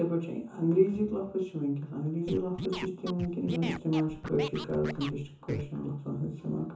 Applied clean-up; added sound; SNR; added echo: none; Scratching (performance technique); 10 dB; reverberation time 0.6 s.